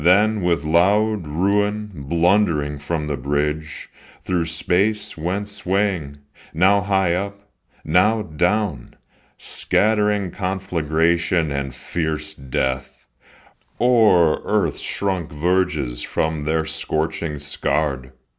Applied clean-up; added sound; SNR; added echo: none; none; none; none.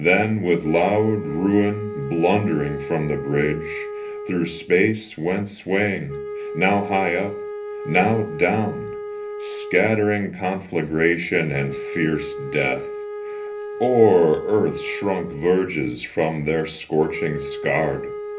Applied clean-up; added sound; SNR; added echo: none; Wind instrument, woodwind instrument; 10 dB; reverberation time 0.3 s.